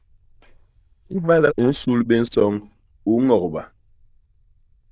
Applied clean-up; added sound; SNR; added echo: neural diffusion model UNIVERSE++.